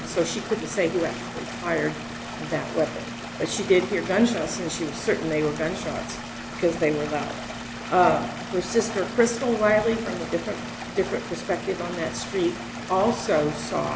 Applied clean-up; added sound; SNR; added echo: none; Stream; 11 dB; none.